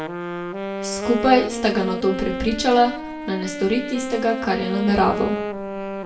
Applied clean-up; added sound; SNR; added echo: none; Wind instrument, woodwind instrument; 6 dB; reverberation time 0.6 s.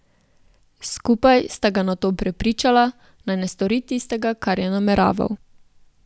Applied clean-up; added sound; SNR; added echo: none; none; none; none.